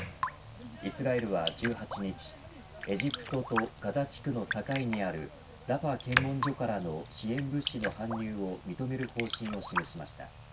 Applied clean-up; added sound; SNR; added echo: none; Raindrop; 4 dB; reverberation time 0.2 s.